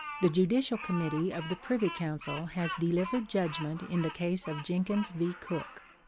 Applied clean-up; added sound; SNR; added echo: none; Bird vocalization, bird call, bird song; 12 dB; none.